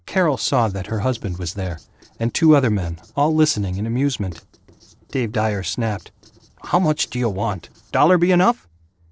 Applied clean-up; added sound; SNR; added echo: neural separator model SepFormer DNS4.